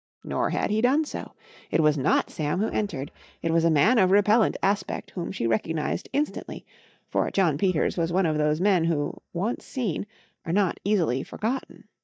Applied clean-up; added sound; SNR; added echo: neural mask model DeepFilterNet 3.